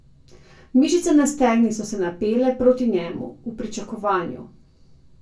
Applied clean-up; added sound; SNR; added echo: none; none; none; reverberation time 0.2 s.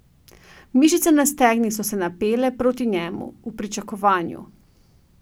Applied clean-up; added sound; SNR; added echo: none; none; none; none.